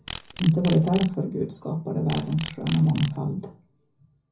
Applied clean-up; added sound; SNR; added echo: none; Insect; 15 dB; reverberation time 0.4 s.